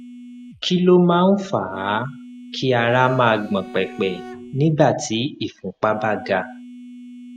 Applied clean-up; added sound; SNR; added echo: none; Bowed string instrument + Telephone; 18 dB; none.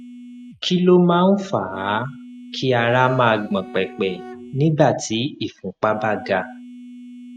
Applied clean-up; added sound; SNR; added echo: neural mask model RNNoise.